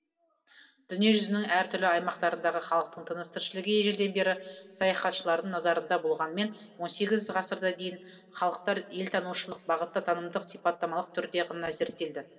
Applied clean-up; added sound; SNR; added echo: none; none; none; reverberation time 2.1 s.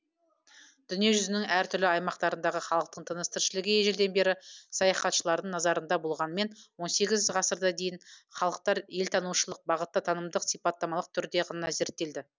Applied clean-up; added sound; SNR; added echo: none; none; none; none.